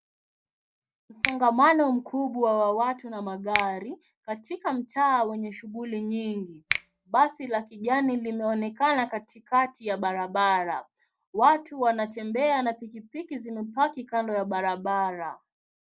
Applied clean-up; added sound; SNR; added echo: none; Finger snapping; 11 dB; none.